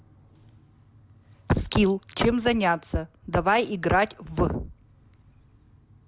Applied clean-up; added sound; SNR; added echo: none; none; none; none.